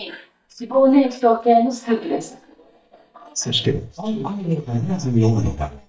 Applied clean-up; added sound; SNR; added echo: neural mask model DeepFilterNet 3.